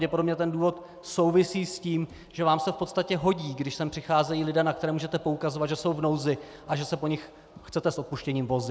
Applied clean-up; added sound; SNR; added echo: none; none; none; none.